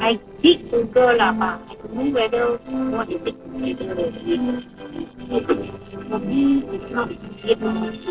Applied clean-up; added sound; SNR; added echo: neural separator model SepFormer DNS4.